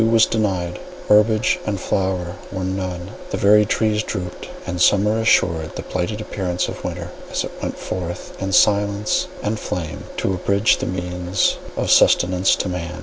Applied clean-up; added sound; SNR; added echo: none; none; none; none.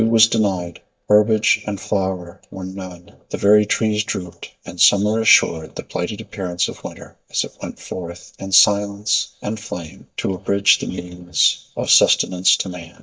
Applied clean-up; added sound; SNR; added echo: neural mask model DeepFilterNet 3.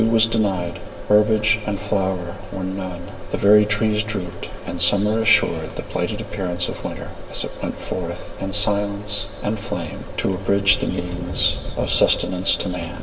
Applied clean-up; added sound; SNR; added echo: none; Subway, metro, underground; 18 dB; reverberation time 2.3 s.